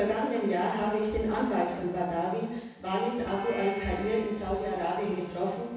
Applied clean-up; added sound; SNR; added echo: none; Harmonica; 19 dB; reverberation time 1.1 s.